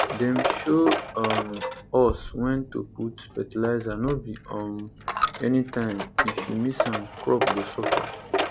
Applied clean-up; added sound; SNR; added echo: none; Coin (dropping); 3 dB; none.